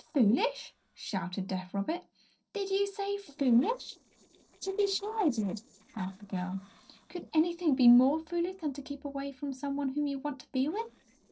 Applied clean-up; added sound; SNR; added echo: neural separator model SepFormer DNS4.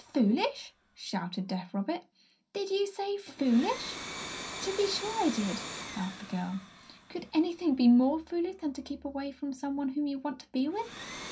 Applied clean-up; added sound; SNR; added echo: none; Domestic sounds, home sounds; 14 dB; reverberation time 0.3 s.